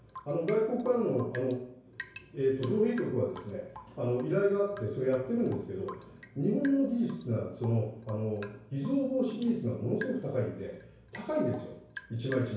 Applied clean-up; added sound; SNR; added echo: none; Drip / Rain; 19 dB; reverberation time 0.6 s.